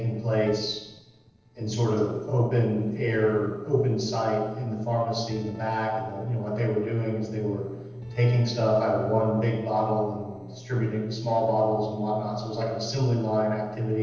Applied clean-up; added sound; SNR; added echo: neural separator model SepFormer DNS4.